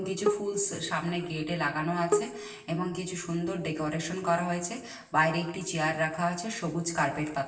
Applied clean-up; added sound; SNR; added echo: none; Bowed string instrument; 4 dB; reverberation time 0.8 s.